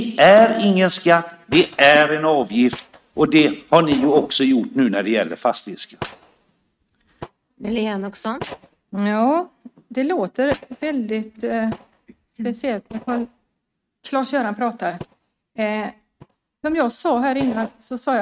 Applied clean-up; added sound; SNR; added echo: neural mask model RNNoise.